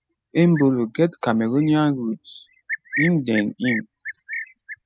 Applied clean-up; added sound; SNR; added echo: classical method spectral subtraction.